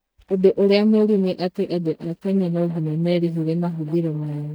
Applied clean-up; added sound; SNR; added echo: neural mask model DeepFilterNet 3.